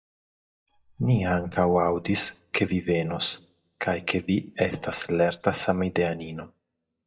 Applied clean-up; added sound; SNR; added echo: neural mask model DeepFilterNet 3.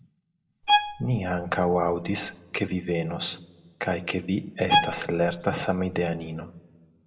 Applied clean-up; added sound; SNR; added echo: none; Bowed string instrument; 0 dB; reverberation time 0.5 s.